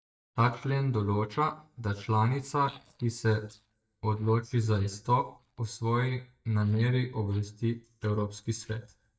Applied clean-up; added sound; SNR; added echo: neural mask model DeepFilterNet 3.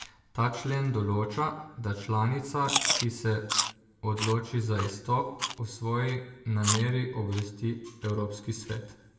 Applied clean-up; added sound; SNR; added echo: none; Chewing, mastication; 6 dB; reverberation time 0.9 s.